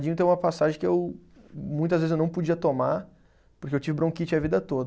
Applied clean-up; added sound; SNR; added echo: none; none; none; none.